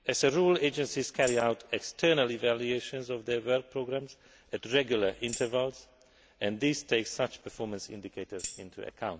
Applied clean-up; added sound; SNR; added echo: none; Tambourine; 13 dB; none.